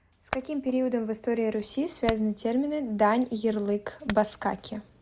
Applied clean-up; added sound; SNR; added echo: none; Hammer; 16 dB; none.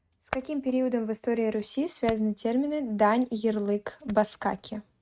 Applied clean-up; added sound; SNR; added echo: neural mask model RNNoise.